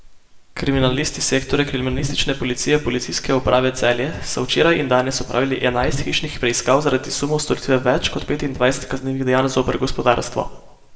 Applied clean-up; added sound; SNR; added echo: none; Buzz; 7 dB; reverberation time 0.8 s.